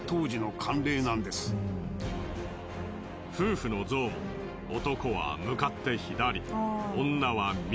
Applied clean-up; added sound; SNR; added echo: none; none; none; none.